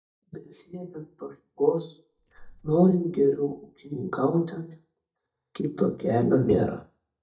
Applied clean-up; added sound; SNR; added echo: neural mask model DeepFilterNet 3.